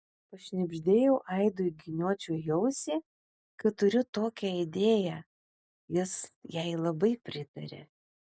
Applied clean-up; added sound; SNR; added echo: none; none; none; none.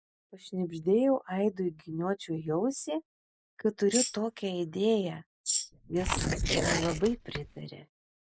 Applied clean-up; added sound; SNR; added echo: neural mask model Resemble Enhance denoiser.